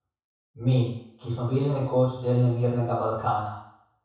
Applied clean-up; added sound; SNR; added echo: none; none; none; reverberation time 0.7 s.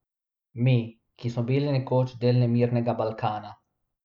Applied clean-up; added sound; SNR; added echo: none; none; none; none.